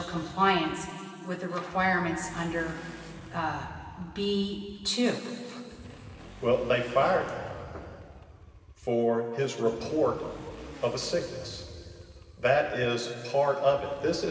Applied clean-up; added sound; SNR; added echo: none; Motorcycle / Accelerating, revving, vroom; 18 dB; reverberation time 2.6 s.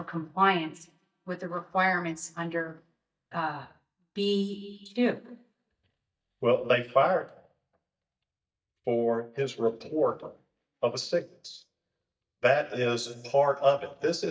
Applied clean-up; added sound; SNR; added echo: neural mask model DeepFilterNet 3.